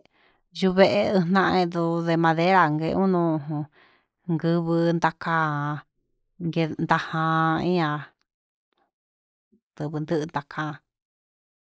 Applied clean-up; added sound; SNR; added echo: neural mask model Resemble Enhance denoiser.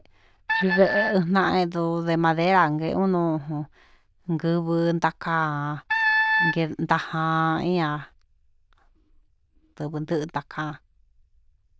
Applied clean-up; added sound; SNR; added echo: neural diffusion model UNIVERSE++.